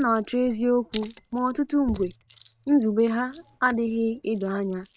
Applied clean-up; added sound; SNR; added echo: neural mask model RNNoise.